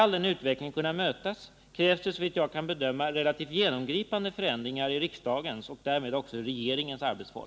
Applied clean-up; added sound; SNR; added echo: none; none; none; none.